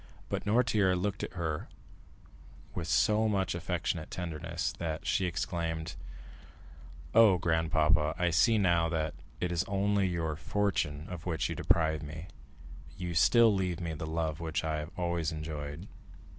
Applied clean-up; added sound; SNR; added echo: none; none; none; none.